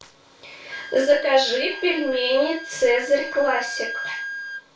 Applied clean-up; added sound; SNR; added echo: none; Wind instrument, woodwind instrument; 11 dB; reverberation time 0.3 s.